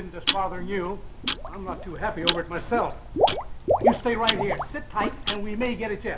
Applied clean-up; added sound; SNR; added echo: none; Tick-tock + Water / Liquid; -2 dB; none.